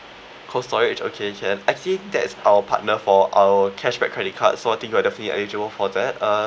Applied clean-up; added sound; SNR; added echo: none; none; none; none.